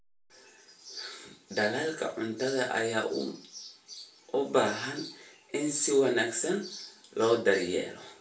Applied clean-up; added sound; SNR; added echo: none; none; none; reverberation time 0.3 s.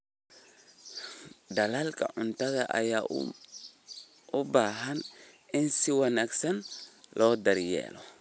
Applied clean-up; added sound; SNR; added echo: none; none; none; none.